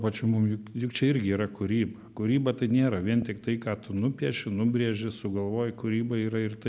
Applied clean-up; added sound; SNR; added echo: none; none; none; none.